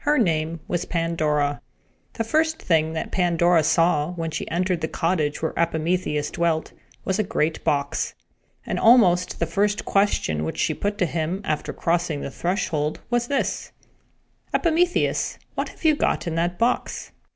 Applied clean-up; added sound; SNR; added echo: none; none; none; none.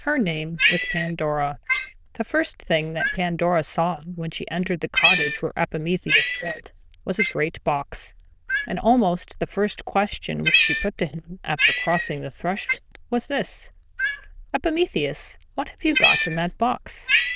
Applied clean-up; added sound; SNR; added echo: neural diffusion model UNIVERSE++.